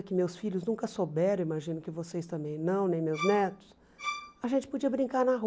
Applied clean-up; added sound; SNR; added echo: none; Bowed string instrument; 10 dB; none.